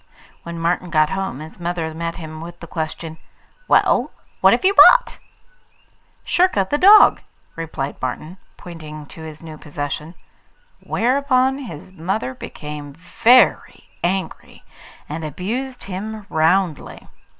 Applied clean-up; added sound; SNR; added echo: none; none; none; none.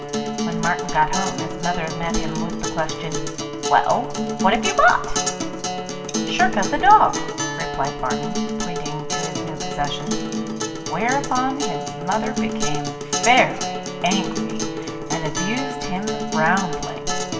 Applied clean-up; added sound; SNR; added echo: none; Acoustic guitar; 3 dB; reverberation time 1.5 s.